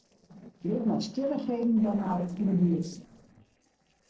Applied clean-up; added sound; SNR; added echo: neural separator model SepFormer DNS4.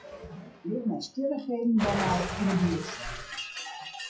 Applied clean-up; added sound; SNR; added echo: classical method WPE with log-MMSE.